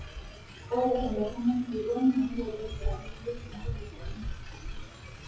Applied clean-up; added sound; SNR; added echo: classical method WPE with log-MMSE.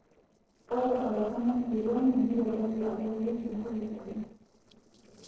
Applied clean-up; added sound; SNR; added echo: neural separator model SepFormer DNS4.